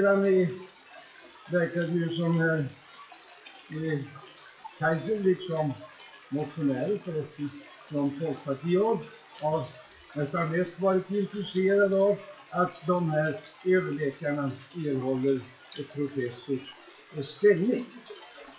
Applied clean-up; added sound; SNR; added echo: classical method WPE with log-MMSE.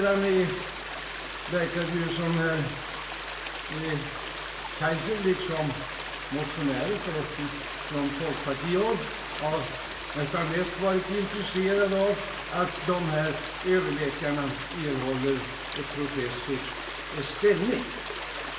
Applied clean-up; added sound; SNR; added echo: none; Stream; 7 dB; reverberation time 0.7 s.